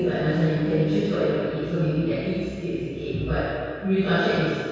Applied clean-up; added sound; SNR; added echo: none; none; none; reverberation time 2.0 s.